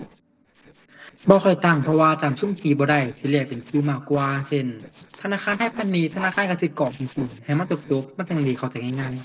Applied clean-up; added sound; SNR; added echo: neural separator model SepFormer DNS4.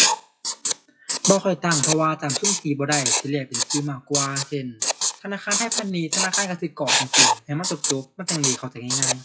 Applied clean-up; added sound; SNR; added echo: classical method WPE with log-MMSE.